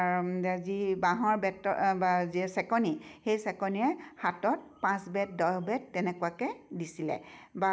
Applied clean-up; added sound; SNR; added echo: none; none; none; none.